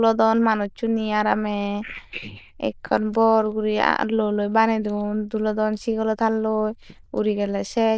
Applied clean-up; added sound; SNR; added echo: neural diffusion model UNIVERSE++.